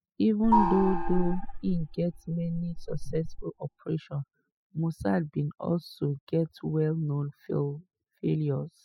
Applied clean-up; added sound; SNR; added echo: classical method spectral subtraction.